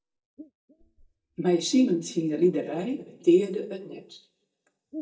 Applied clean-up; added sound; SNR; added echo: neural mask model DeepFilterNet 3.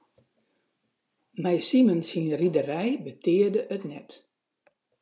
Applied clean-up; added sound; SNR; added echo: none; none; none; none.